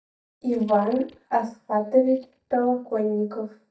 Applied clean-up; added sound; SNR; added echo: neural mask model DeepFilterNet 3.